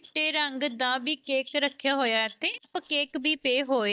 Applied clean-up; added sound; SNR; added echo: neural mask model DeepFilterNet 3.